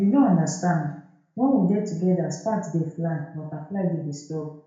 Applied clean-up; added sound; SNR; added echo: none; none; none; reverberation time 0.5 s.